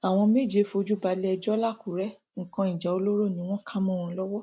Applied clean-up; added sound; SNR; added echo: none; none; none; none.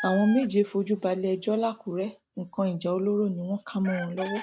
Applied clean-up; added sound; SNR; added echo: none; Chicken, rooster; 16 dB; none.